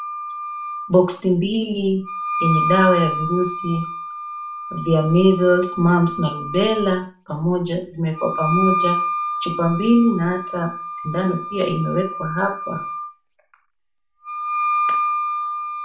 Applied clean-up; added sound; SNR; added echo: none; Wind instrument, woodwind instrument; 5 dB; reverberation time 0.3 s.